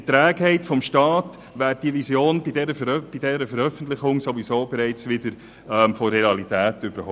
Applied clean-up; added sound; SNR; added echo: none; none; none; none.